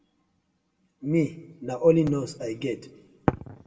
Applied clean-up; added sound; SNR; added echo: none; none; none; reverberation time 0.7 s.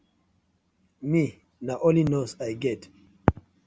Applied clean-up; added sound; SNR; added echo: none; none; none; none.